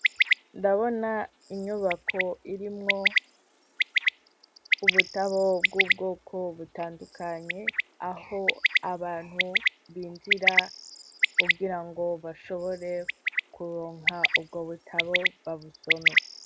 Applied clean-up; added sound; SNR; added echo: none; Bird; -4 dB; none.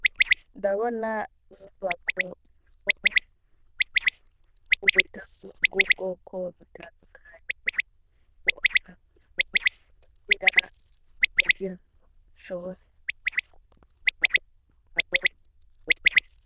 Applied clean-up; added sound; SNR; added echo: neural diffusion model UNIVERSE++.